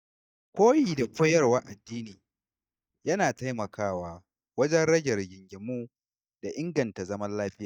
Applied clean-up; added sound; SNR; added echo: neural mask model DeepFilterNet 3.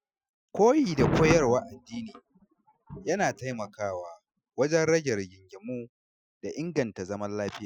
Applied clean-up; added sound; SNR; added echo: classical method Wiener filter.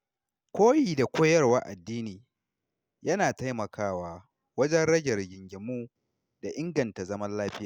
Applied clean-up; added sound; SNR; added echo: none; none; none; none.